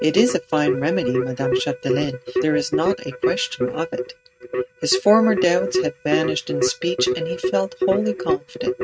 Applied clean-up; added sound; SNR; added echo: neural mask model RNNoise.